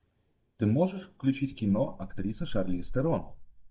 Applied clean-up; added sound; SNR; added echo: neural mask model DeepFilterNet 3.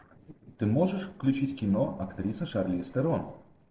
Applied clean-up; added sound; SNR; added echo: neural separator model SepFormer DNS4.